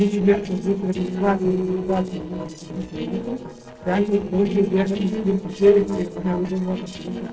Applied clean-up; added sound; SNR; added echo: neural separator model SepFormer DNS4.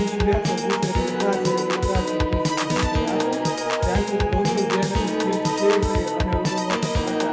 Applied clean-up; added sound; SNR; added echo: none; Piano / Organ; -5 dB; reverberation time 0.7 s.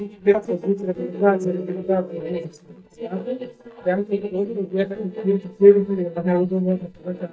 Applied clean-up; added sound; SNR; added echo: neural mask model DeepFilterNet 3.